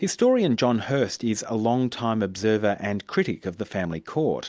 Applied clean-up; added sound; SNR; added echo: none; none; none; none.